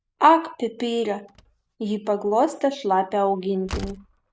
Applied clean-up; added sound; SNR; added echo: none; Slam; 18 dB; none.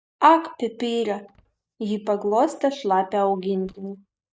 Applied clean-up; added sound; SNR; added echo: neural mask model DeepFilterNet 3.